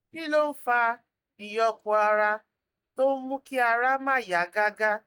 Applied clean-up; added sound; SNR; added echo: neural mask model DeepFilterNet 3.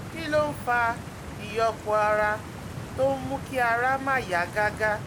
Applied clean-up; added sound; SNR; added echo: none; Stream; 10 dB; none.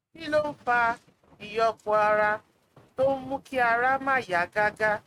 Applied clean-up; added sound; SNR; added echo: neural mask model RNNoise.